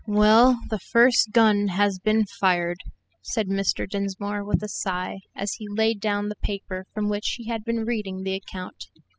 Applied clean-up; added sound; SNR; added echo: classical method spectral subtraction.